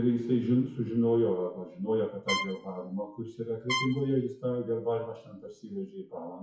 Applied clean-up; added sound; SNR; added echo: classical method WPE with log-MMSE.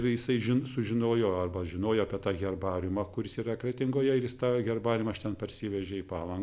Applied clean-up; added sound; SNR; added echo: none; none; none; none.